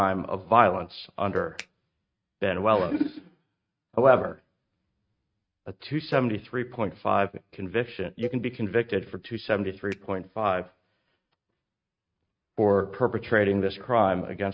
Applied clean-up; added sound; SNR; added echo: neural mask model RNNoise.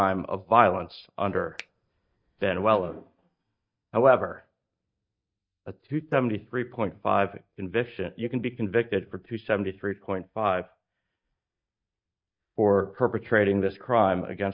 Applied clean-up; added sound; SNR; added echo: neural mask model DeepFilterNet 3.